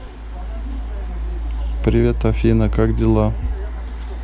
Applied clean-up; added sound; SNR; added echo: none; none; none; none.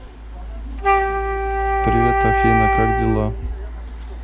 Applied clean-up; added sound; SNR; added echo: none; Wind instrument, woodwind instrument; -2 dB; none.